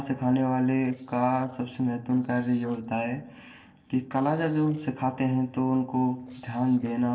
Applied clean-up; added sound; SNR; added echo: neural separator model SepFormer DNS4.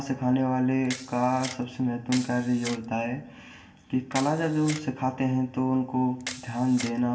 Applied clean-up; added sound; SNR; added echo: none; Camera; 16 dB; reverberation time 0.2 s.